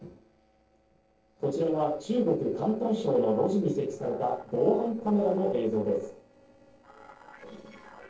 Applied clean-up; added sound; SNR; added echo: neural separator model SepFormer DNS4.